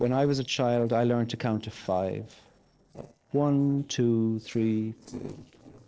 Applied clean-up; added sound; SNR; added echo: neural separator model SepFormer DNS4.